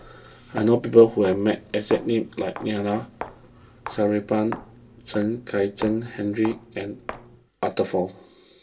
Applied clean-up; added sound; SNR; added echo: none; Walk, footsteps; 17 dB; reverberation time 0.2 s.